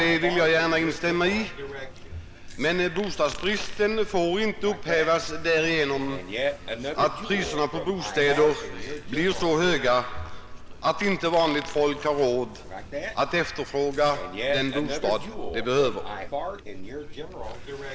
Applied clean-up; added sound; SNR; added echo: none; Fart + Chewing, mastication; 7 dB; none.